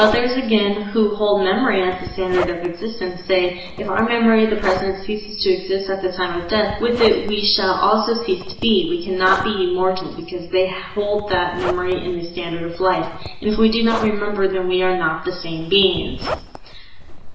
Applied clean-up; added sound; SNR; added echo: none; Zipper (clothing); 15 dB; reverberation time 1.0 s.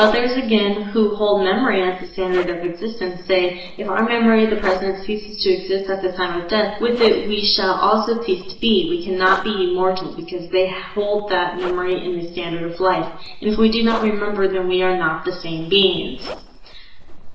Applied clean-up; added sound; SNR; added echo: neural separator model SepFormer DNS4.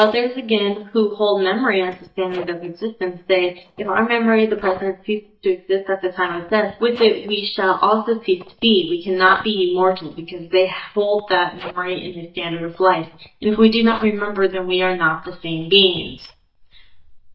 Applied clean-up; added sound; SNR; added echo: neural mask model DeepFilterNet 3.